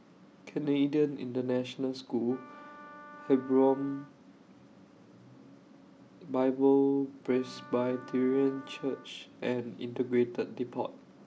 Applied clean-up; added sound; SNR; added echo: none; Wind instrument, woodwind instrument; 19 dB; none.